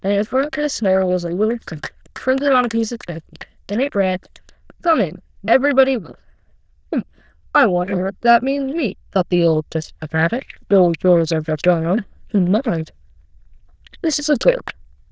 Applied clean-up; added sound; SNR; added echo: neural diffusion model UNIVERSE++.